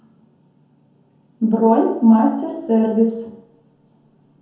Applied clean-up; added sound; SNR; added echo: none; none; none; reverberation time 0.9 s.